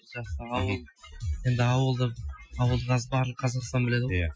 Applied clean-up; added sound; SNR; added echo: classical method Wiener filter.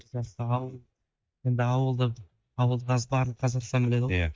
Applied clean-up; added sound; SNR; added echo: neural mask model DeepFilterNet 3.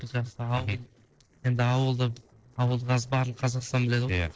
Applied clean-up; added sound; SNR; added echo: neural separator model SepFormer DNS4.